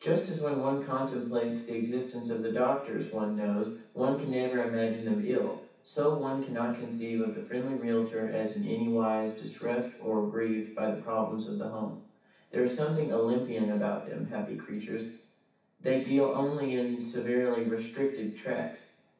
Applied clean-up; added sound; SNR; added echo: none; none; none; reverberation time 0.7 s.